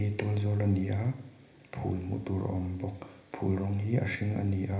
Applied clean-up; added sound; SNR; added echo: none; none; none; reverberation time 1.1 s.